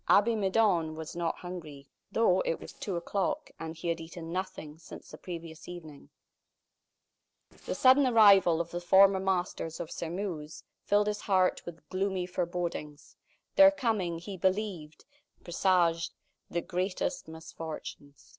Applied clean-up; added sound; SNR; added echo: neural separator model SepFormer DNS4.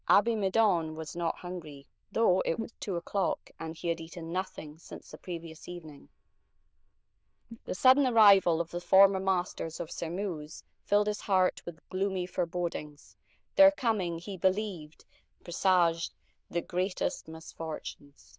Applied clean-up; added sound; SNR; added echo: neural diffusion model UNIVERSE++.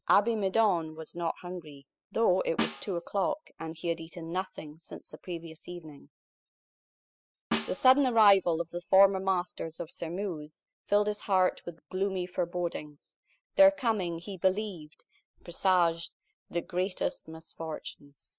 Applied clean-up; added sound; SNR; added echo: classical method spectral subtraction.